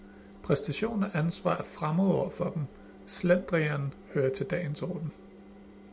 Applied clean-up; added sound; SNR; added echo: none; none; none; none.